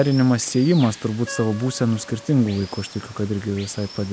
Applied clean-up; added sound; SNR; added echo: none; Water + Wind instrument, woodwind instrument; 18 dB; none.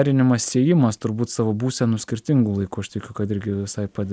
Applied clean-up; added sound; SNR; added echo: none; none; none; none.